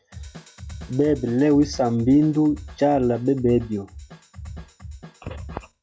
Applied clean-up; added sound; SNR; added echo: classical method log-MMSE.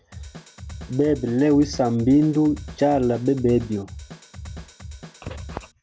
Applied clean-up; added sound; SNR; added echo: none; Drum kit; 16 dB; none.